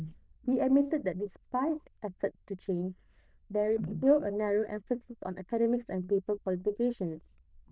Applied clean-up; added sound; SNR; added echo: neural diffusion model UNIVERSE++.